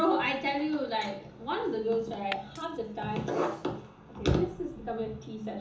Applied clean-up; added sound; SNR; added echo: none; Glass; 13 dB; reverberation time 0.7 s.